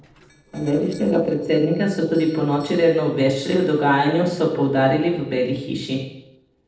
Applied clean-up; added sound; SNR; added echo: neural separator model SepFormer DNS4.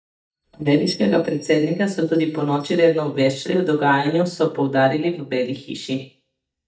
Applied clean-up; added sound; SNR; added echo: neural mask model DeepFilterNet 3.